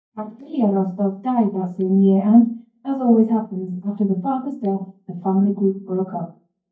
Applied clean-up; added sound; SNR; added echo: neural mask model DeepFilterNet 3.